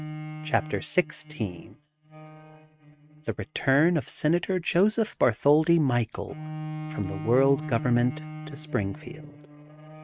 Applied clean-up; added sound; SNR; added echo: neural mask model RNNoise.